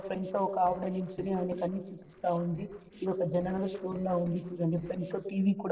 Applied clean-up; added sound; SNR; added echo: neural separator model SepFormer DNS4.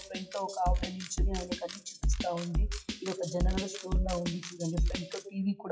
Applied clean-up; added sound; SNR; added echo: classical method WPE with log-MMSE.